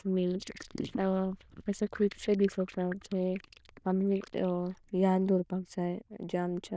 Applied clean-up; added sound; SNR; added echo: neural diffusion model UNIVERSE++.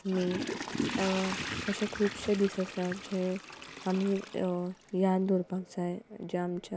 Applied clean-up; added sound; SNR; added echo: none; Toilet flush / Water; 8 dB; none.